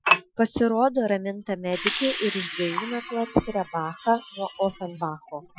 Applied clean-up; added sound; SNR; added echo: classical method Wiener filter.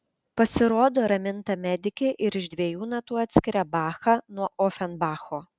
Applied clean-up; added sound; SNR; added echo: none; none; none; none.